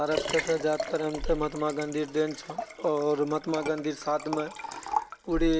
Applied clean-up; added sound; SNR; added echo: none; Liquid; 7 dB; none.